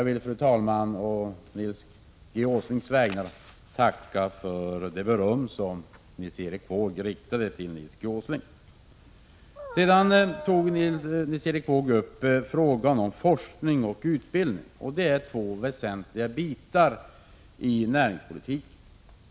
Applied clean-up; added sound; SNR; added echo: none; Dog; 14 dB; none.